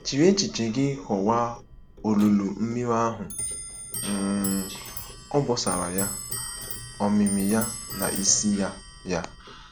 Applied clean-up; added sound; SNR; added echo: none; Clock; 10 dB; none.